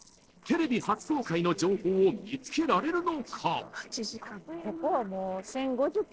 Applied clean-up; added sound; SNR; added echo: neural separator model SepFormer DNS4.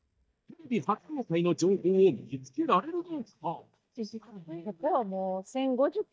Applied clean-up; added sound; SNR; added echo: neural mask model DeepFilterNet 3.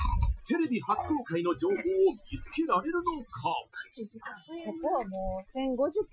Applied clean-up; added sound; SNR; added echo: classical method Wiener filter.